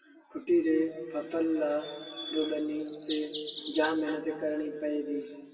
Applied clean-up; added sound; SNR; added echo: none; Bird vocalization, bird call, bird song; 5 dB; reverberation time 2.0 s.